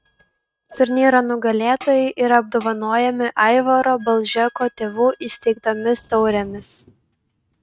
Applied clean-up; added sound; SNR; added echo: neural mask model RNNoise.